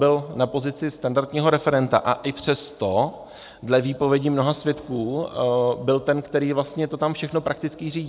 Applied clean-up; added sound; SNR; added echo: none; none; none; none.